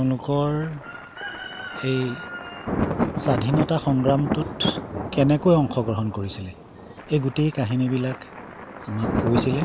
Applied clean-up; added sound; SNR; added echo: none; Thunder; 6 dB; none.